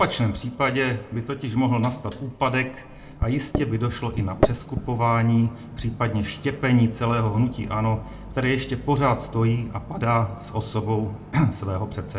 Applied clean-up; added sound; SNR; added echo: none; Microwave oven; 10 dB; reverberation time 0.3 s.